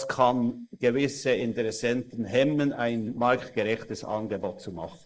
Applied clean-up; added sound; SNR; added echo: neural mask model Resemble Enhance denoiser.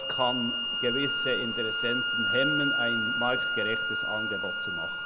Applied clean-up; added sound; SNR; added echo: none; Bowed string instrument; -5 dB; none.